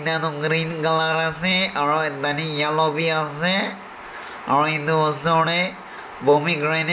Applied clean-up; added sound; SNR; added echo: none; none; none; none.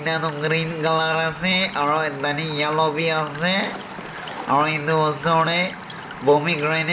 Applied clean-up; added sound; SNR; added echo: none; Walk, footsteps / Stream / Trickle, dribble / Chirp, tweet; 16 dB; none.